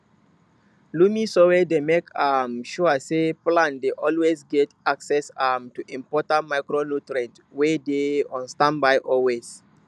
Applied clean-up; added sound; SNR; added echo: none; none; none; none.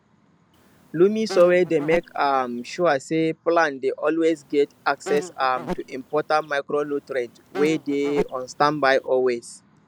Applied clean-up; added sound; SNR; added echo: none; Insect; 14 dB; none.